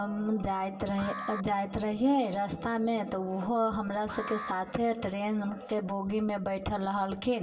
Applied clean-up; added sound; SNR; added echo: none; Alarm; 13 dB; reverberation time 0.2 s.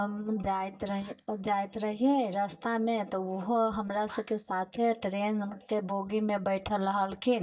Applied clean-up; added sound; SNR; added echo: neural mask model DeepFilterNet 3.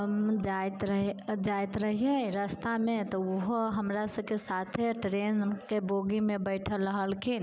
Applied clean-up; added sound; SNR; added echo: none; none; none; none.